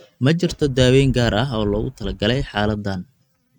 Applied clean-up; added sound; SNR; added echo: neural mask model RNNoise.